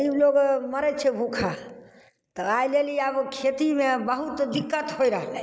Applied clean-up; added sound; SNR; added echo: neural mask model Resemble Enhance denoiser.